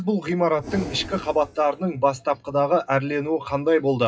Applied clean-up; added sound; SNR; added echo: classical method WPE with log-MMSE.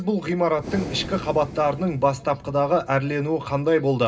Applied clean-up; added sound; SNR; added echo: none; Breathing; 16 dB; reverberation time 0.2 s.